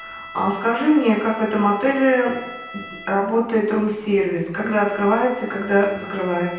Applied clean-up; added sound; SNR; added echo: none; Bowed string instrument; 18 dB; reverberation time 0.8 s.